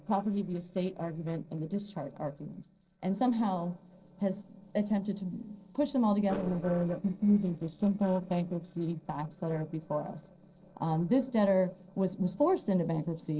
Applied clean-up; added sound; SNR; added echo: neural separator model SepFormer DNS4.